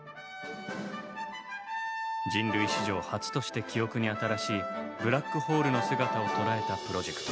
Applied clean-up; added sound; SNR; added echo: none; none; none; none.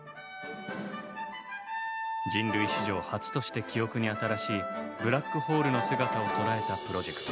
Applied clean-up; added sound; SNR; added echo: none; Bird; 14 dB; none.